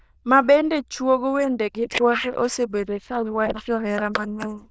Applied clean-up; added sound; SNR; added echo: neural diffusion model UNIVERSE++.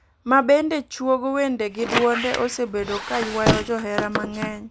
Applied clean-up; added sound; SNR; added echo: none; Squeak; 4 dB; none.